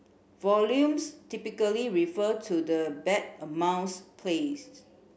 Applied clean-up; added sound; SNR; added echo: none; none; none; none.